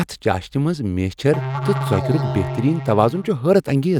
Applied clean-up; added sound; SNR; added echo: none; Musical instrument; 6 dB; none.